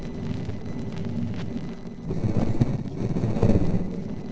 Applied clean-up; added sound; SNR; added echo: neural separator model SepFormer DNS4.